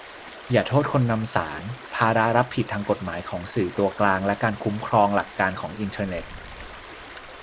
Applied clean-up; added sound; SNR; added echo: none; Stream; 16 dB; none.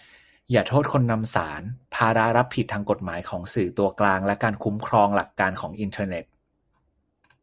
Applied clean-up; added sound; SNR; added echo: none; none; none; none.